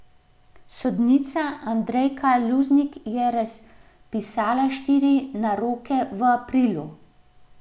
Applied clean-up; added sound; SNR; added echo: none; none; none; none.